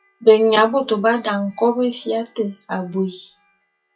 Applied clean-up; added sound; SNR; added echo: classical method WPE with log-MMSE.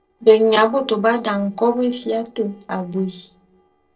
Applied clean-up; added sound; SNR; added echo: neural separator model SepFormer DNS4.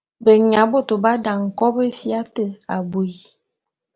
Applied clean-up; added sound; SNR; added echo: none; none; none; none.